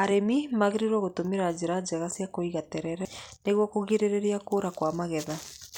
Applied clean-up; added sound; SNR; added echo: none; none; none; none.